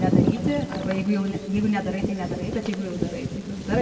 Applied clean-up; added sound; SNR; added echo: none; Bird vocalization, bird call, bird song; 1 dB; reverberation time 1.8 s.